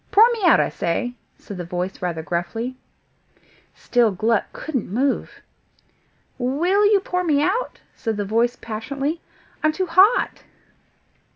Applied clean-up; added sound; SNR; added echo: none; none; none; none.